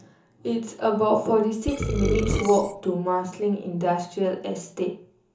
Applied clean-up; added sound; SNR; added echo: none; Burping, eructation; 1 dB; reverberation time 0.8 s.